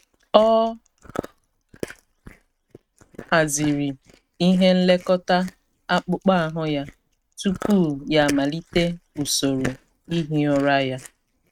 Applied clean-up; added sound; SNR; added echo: neural mask model RNNoise.